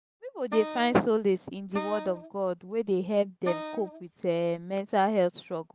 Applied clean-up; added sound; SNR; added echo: none; Wind instrument, woodwind instrument; 11 dB; none.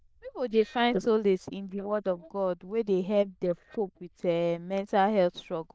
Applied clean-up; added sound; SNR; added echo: neural diffusion model UNIVERSE++.